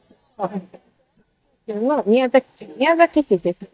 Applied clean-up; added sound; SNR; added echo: neural mask model DeepFilterNet 3.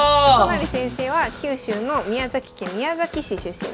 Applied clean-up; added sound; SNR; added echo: none; none; none; none.